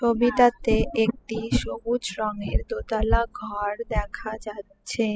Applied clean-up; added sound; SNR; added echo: classical method spectral subtraction.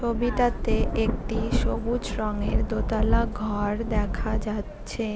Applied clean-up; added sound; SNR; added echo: none; Thunder / Rain; -1 dB; none.